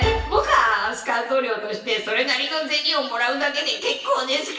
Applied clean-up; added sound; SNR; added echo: none; none; none; reverberation time 1.0 s.